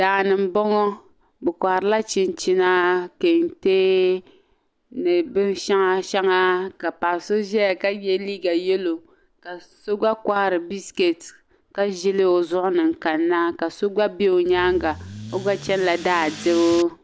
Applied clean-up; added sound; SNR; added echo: none; Accelerating, revving, vroom / Car; 14 dB; none.